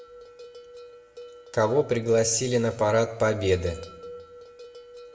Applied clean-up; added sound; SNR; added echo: none; Bell; 18 dB; reverberation time 0.6 s.